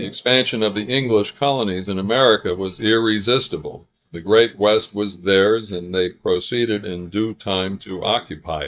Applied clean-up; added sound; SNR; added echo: neural mask model DeepFilterNet 3.